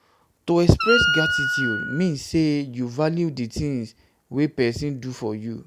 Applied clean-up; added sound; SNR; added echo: none; Wind instrument, woodwind instrument; 0 dB; none.